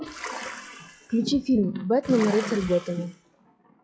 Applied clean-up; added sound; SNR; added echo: classical method log-MMSE.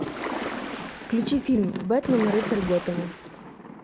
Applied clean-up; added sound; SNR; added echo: none; Ocean + Thunder; 6 dB; none.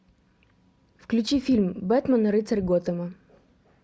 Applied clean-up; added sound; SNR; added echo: none; none; none; none.